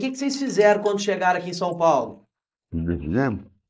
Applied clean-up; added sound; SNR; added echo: neural mask model Resemble Enhance denoiser.